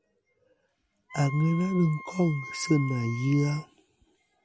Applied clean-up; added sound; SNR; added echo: none; Wind instrument, woodwind instrument; 13 dB; none.